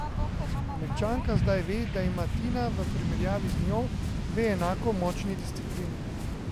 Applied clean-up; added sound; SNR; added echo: none; Waves, surf; -3 dB; none.